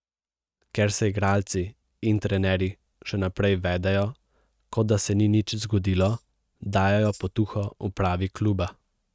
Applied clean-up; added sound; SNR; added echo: neural mask model RNNoise.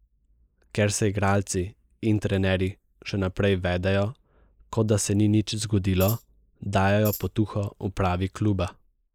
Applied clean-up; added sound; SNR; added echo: neural mask model Resemble Enhance denoiser.